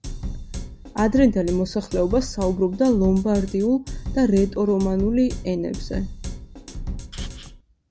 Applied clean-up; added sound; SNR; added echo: none; Drum kit; 9 dB; none.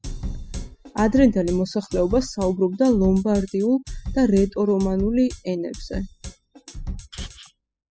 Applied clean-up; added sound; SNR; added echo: classical method spectral subtraction.